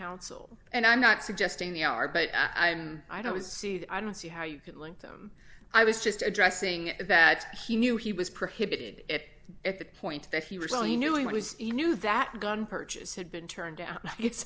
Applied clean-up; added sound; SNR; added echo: none; none; none; none.